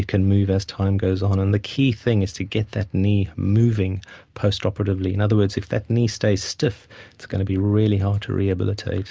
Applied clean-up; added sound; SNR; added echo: none; none; none; none.